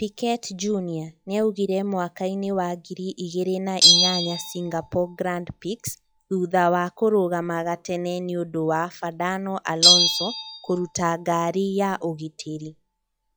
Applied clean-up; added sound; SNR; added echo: classical method log-MMSE.